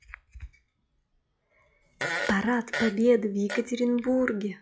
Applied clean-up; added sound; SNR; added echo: classical method log-MMSE.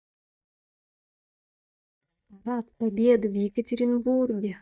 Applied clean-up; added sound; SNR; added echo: neural mask model DeepFilterNet 3.